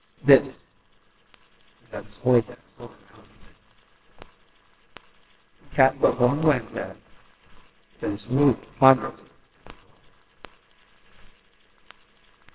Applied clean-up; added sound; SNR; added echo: neural separator model SepFormer WHAMR!.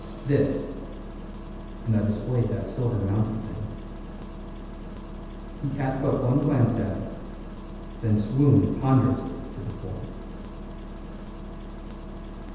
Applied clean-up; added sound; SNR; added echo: none; Engine starting; 9 dB; reverberation time 1.1 s.